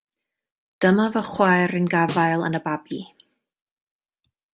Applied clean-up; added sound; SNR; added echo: none; Snare drum; 13 dB; none.